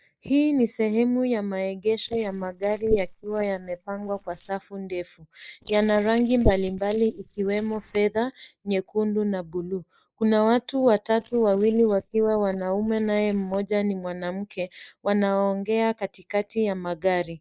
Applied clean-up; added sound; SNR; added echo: neural mask model Resemble Enhance denoiser.